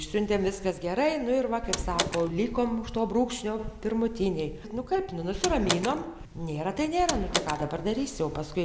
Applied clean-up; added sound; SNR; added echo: none; Door; 4 dB; none.